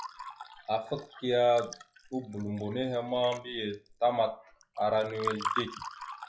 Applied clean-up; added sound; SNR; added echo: classical method log-MMSE.